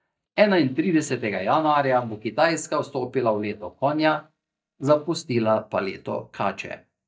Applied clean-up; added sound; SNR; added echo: neural mask model DeepFilterNet 3.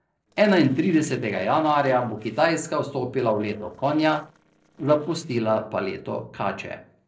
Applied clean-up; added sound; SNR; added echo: neural separator model SepFormer DNS4.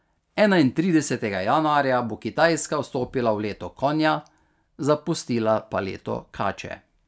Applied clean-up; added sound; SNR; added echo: none; none; none; none.